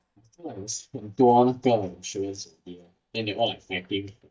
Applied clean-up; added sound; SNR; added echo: neural mask model DeepFilterNet 3.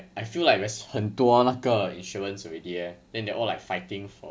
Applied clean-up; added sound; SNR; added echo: none; none; none; none.